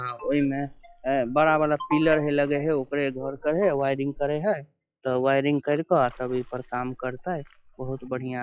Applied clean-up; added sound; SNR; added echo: classical method log-MMSE.